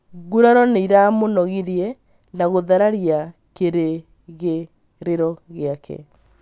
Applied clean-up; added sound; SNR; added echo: none; none; none; none.